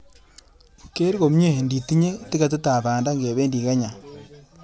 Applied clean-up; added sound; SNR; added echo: none; none; none; none.